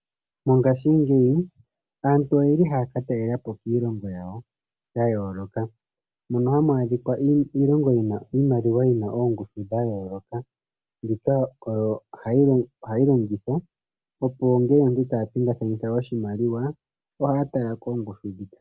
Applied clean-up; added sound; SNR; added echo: none; none; none; none.